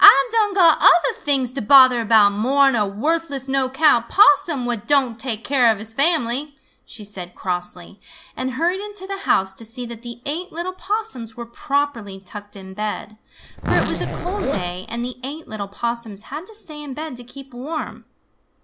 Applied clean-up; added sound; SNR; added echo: none; Zipper (clothing); 4 dB; none.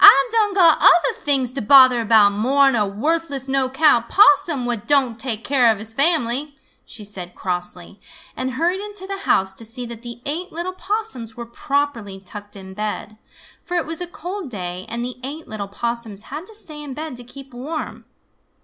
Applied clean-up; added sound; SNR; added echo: none; none; none; none.